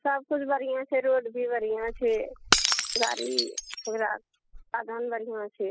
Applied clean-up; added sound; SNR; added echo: classical method spectral subtraction.